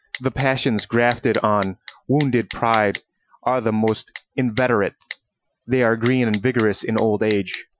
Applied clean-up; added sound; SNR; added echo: classical method Wiener filter.